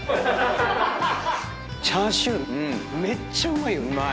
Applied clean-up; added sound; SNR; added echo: none; none; none; none.